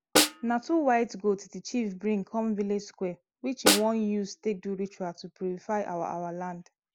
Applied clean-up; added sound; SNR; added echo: none; Snare drum; 0 dB; none.